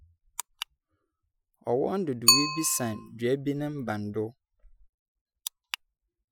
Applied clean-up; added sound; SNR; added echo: classical method Wiener filter.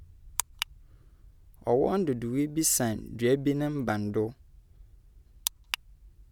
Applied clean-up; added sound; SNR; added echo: none; none; none; none.